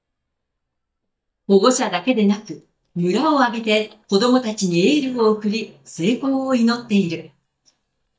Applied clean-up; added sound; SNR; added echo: neural mask model DeepFilterNet 3.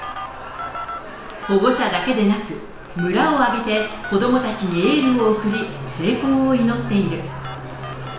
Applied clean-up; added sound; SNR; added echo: none; Telephone; 14 dB; reverberation time 0.7 s.